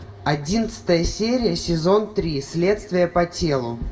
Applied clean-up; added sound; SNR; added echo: none; none; none; reverberation time 0.5 s.